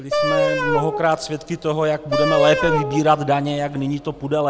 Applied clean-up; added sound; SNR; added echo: none; Wind instrument, woodwind instrument; 2 dB; none.